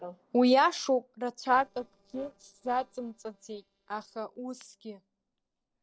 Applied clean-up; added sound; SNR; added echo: neural separator model SepFormer DNS4.